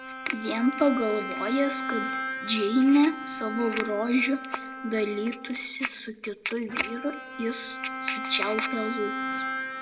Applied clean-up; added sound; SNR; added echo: none; Bowed string instrument; 7 dB; reverberation time 1.4 s.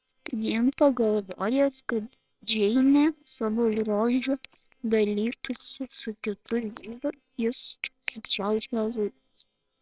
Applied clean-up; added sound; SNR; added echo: neural separator model SepFormer WHAMR!.